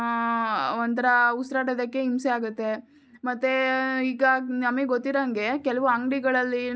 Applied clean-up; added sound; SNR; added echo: none; none; none; none.